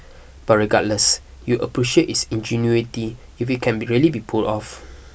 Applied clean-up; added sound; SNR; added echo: none; none; none; none.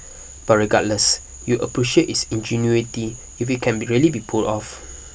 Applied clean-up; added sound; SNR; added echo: none; Frog; 19 dB; none.